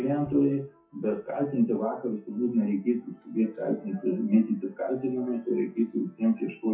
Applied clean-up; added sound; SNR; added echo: classical method WPE with log-MMSE.